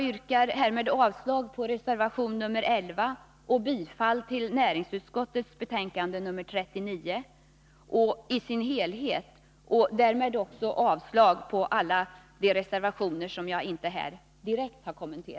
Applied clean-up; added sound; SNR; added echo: none; none; none; none.